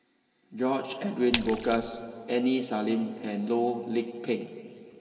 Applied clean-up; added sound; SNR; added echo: none; Splash, splatter; 2 dB; reverberation time 2.9 s.